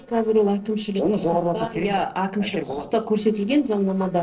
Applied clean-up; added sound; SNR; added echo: neural separator model SepFormer DNS4.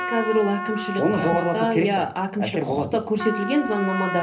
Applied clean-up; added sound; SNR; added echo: none; Trumpet; 8 dB; reverberation time 0.3 s.